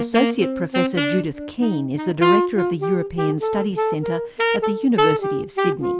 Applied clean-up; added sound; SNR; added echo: none; Wind instrument, woodwind instrument; -1 dB; none.